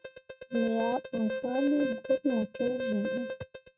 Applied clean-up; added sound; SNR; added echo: neural mask model RNNoise.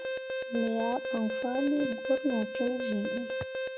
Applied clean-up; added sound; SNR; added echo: none; Alarm; 3 dB; none.